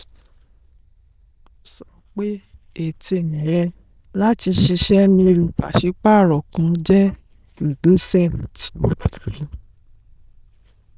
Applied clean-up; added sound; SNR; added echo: neural diffusion model UNIVERSE++.